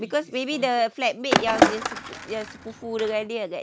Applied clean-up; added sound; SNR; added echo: none; Skateboard; -2 dB; none.